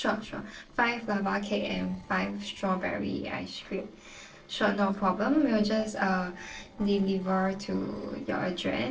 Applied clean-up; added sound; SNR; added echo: neural separator model SepFormer DNS4.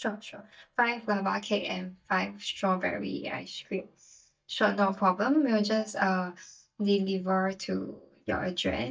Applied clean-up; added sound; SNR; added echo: neural mask model DeepFilterNet 3.